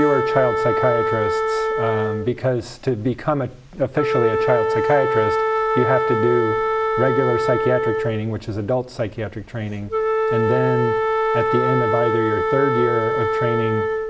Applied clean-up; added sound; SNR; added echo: none; Wind instrument, woodwind instrument; -1 dB; none.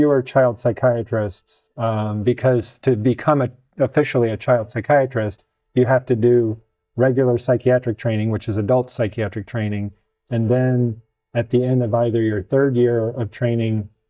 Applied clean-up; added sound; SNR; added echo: neural mask model DeepFilterNet 3.